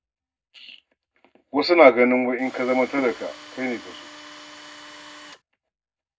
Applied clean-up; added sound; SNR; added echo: none; Tools; 19 dB; reverberation time 0.3 s.